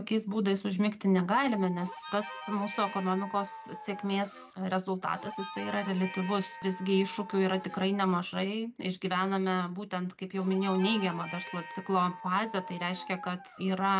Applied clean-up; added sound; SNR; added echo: none; Dog + Harmonica; 13 dB; none.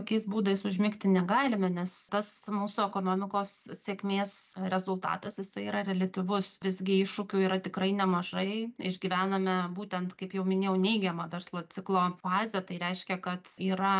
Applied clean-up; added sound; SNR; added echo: none; none; none; none.